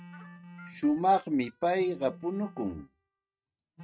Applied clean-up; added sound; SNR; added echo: neural mask model RNNoise.